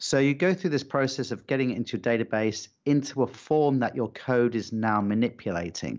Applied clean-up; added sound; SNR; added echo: none; none; none; none.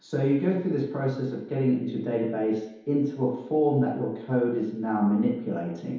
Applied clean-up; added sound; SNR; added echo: none; none; none; reverberation time 2.2 s.